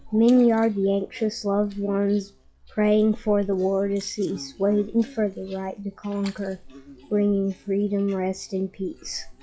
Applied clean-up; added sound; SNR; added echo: classical method log-MMSE.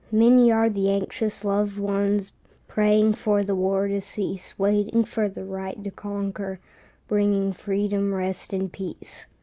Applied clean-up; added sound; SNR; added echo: none; none; none; none.